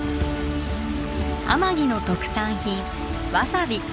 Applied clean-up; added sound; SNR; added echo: none; none; none; none.